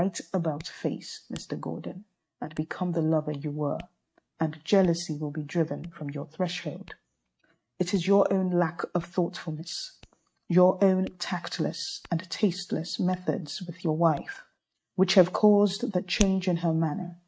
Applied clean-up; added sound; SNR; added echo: neural mask model RNNoise.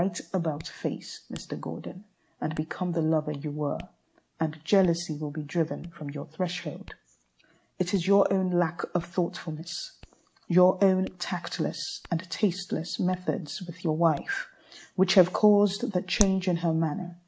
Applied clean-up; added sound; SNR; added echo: neural mask model Resemble Enhance denoiser.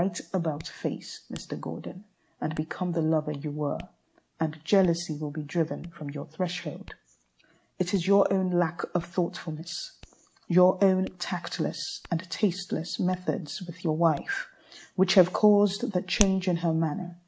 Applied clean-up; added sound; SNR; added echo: none; Hands; 18 dB; none.